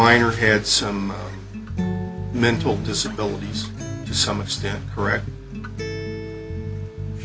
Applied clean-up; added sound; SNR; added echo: none; Acoustic guitar + Bass guitar; 5 dB; none.